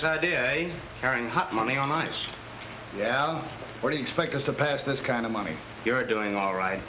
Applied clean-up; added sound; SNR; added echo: none; none; none; none.